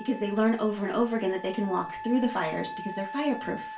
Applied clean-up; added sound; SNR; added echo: none; Wind instrument, woodwind instrument; 11 dB; reverberation time 0.3 s.